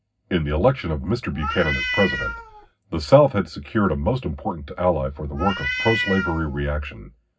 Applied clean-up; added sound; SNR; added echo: none; Meow; 5 dB; reverberation time 0.4 s.